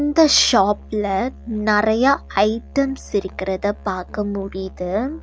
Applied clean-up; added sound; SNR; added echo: none; Musical instrument; 19 dB; none.